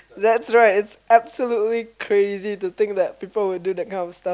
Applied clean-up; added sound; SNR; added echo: none; none; none; none.